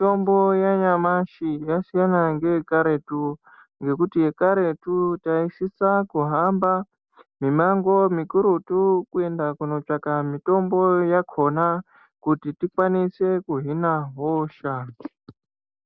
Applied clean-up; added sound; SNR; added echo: none; none; none; none.